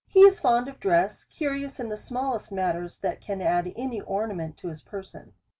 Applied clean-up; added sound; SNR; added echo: none; none; none; none.